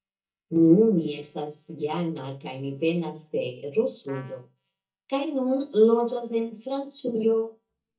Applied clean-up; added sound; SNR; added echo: neural mask model DeepFilterNet 3.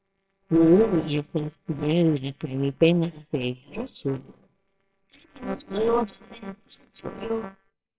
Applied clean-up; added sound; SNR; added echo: neural separator model SepFormer WHAMR!.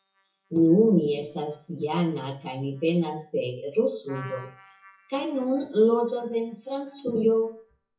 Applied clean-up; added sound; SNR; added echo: classical method WPE with log-MMSE.